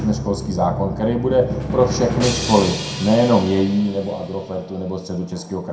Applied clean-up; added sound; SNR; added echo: none; Drum; 8 dB; reverberation time 0.5 s.